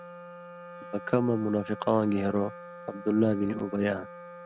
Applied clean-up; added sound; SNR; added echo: none; Wind instrument, woodwind instrument; 15 dB; none.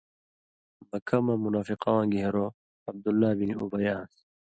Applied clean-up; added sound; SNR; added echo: none; none; none; none.